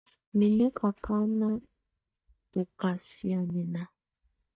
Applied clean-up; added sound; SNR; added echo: neural mask model DeepFilterNet 3.